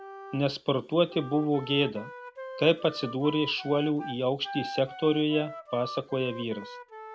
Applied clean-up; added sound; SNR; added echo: none; Wind instrument, woodwind instrument; 14 dB; none.